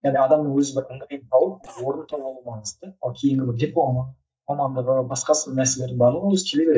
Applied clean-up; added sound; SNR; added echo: neural mask model DeepFilterNet 3.